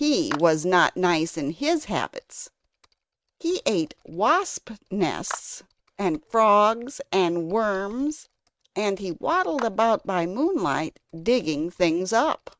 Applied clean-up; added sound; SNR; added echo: neural mask model RNNoise.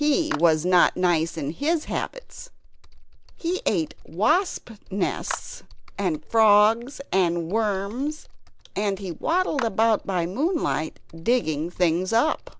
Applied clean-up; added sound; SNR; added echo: none; Clapping + Computer keyboard; 15 dB; none.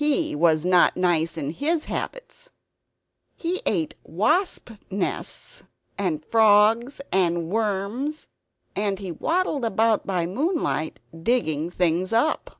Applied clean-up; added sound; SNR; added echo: none; none; none; none.